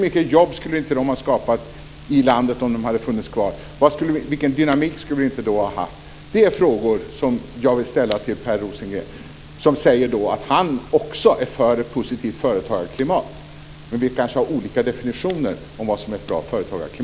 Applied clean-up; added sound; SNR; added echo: none; none; none; none.